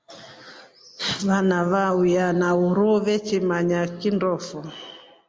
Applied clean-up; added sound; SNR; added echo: none; none; none; none.